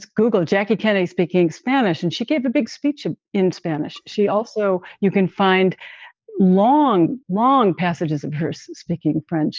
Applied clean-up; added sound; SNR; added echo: neural mask model DeepFilterNet 3.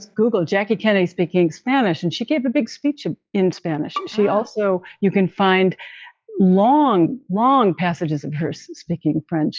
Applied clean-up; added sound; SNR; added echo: classical method log-MMSE.